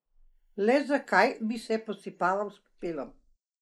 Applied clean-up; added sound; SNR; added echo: neural mask model Resemble Enhance denoiser.